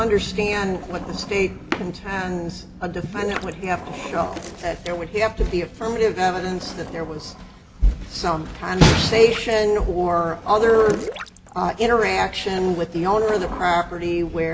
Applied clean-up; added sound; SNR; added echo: none; Drawer open or close + Gurgling / Liquid; 14 dB; none.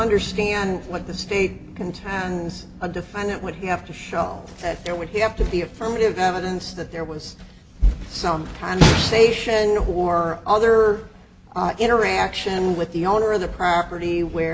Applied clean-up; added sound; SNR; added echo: none; none; none; none.